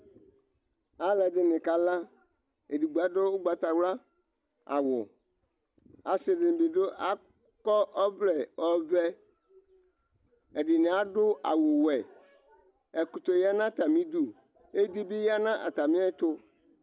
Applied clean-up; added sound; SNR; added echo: none; none; none; none.